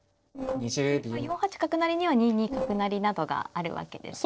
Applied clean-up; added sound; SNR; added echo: neural separator model SepFormer DNS4.